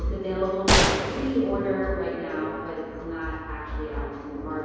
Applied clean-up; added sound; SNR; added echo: none; Gunshot, gunfire; 0 dB; reverberation time 2.2 s.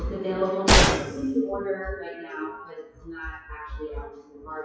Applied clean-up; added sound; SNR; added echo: classical method WPE with log-MMSE.